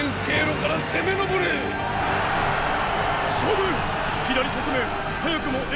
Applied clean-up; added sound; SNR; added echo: none; none; none; none.